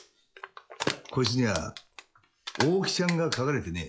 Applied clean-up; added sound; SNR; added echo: classical method log-MMSE.